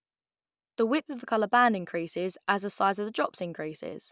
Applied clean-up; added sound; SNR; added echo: none; none; none; none.